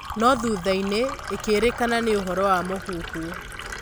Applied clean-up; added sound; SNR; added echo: none; Fill (with liquid); 11 dB; none.